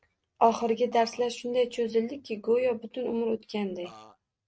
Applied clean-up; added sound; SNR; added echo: neural mask model RNNoise.